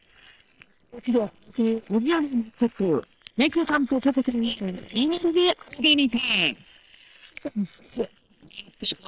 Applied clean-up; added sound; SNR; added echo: neural separator model SepFormer WHAM!.